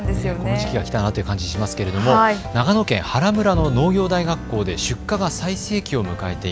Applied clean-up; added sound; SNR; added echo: none; Bowed string instrument; 10 dB; none.